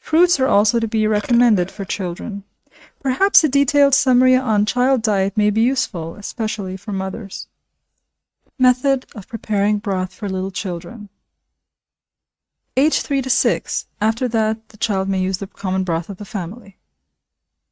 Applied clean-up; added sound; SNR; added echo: neural mask model RNNoise.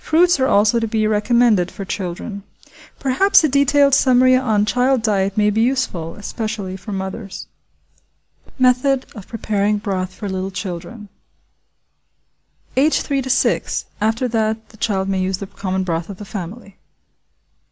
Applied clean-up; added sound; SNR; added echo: none; none; none; none.